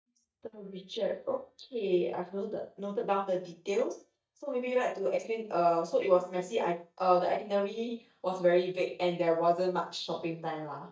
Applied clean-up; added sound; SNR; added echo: neural mask model DeepFilterNet 3.